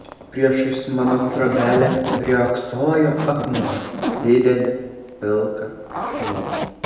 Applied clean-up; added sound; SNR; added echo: none; Zipper (clothing); 8 dB; reverberation time 1.0 s.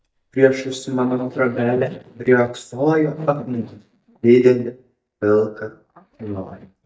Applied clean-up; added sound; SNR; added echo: neural mask model DeepFilterNet 3.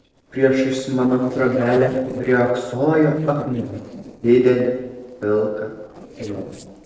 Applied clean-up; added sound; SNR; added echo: neural separator model SepFormer DNS4.